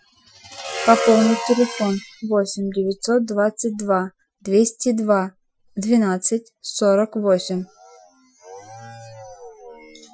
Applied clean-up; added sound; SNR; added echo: classical method Wiener filter.